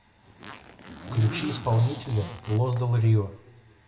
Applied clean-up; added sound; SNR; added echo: none; Zipper (clothing); 13 dB; reverberation time 0.6 s.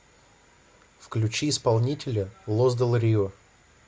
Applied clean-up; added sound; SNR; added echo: none; none; none; none.